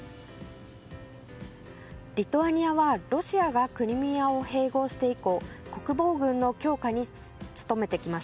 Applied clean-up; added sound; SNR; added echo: none; none; none; none.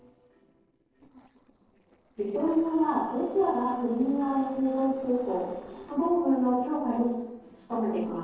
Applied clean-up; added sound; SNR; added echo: neural separator model SepFormer DNS4.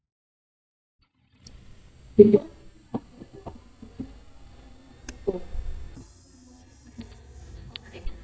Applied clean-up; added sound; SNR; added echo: neural mask model DeepFilterNet 3.